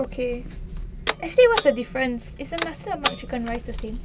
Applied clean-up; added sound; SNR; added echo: none; Telephone; 6 dB; none.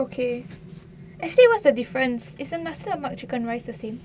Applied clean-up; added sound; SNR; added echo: none; none; none; none.